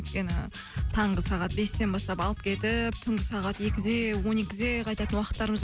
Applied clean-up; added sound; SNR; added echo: none; none; none; none.